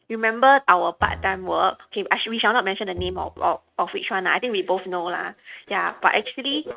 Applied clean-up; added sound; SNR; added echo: neural mask model RNNoise.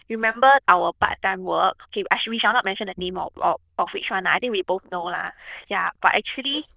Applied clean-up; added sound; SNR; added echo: neural diffusion model UNIVERSE++.